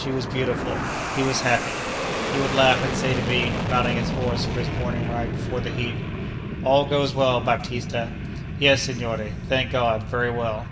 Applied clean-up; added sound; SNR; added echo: none; Fixed-wing aircraft, airplane; 3 dB; reverberation time 2.9 s.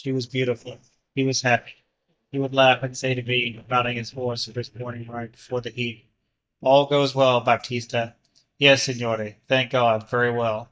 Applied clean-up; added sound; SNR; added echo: neural mask model DeepFilterNet 3.